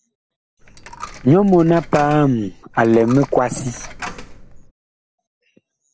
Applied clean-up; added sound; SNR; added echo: none; Coin (dropping); 16 dB; none.